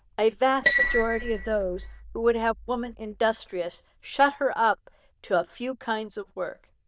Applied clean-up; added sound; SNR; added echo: neural diffusion model UNIVERSE++.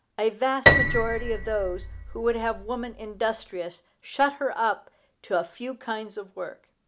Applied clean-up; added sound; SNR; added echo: none; Piano; -2 dB; none.